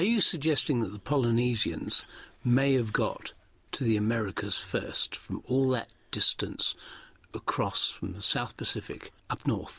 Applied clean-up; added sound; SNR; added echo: none; none; none; none.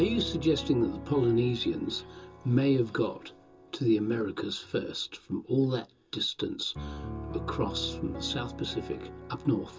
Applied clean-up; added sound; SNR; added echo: none; Piano; 12 dB; reverberation time 0.2 s.